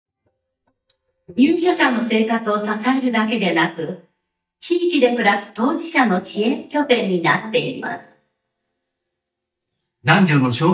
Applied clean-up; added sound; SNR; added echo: neural mask model DeepFilterNet 3.